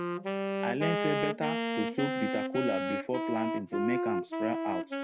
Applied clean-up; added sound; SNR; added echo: none; Wind instrument, woodwind instrument; -2 dB; none.